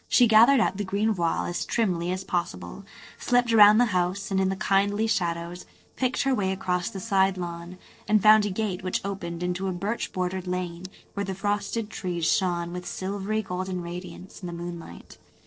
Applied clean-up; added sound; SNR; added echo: neural separator model SepFormer DNS4.